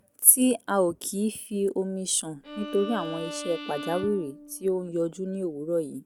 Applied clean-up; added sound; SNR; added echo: none; Bowed string instrument; 13 dB; none.